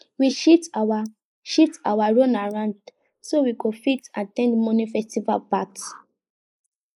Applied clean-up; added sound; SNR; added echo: neural mask model Resemble Enhance denoiser.